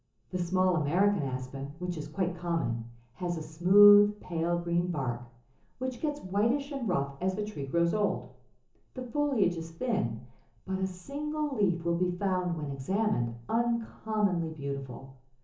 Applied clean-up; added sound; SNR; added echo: none; none; none; reverberation time 0.8 s.